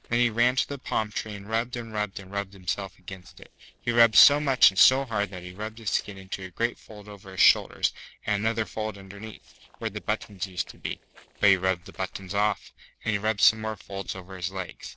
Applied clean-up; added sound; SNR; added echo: neural separator model SepFormer DNS4.